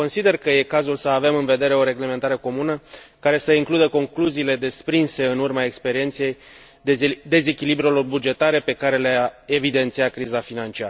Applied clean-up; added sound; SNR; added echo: none; none; none; none.